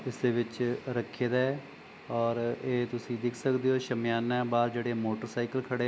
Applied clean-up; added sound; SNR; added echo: none; none; none; none.